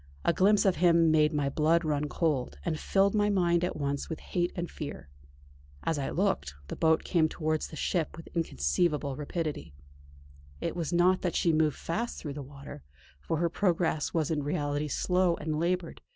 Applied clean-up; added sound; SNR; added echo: none; none; none; none.